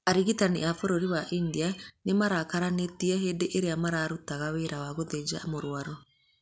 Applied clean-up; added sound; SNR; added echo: none; none; none; none.